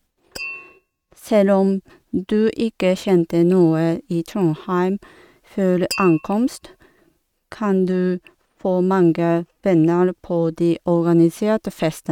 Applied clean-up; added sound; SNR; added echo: neural mask model RNNoise.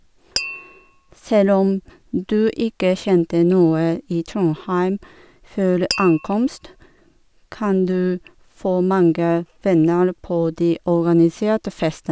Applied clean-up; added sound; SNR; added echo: none; Tap; 12 dB; none.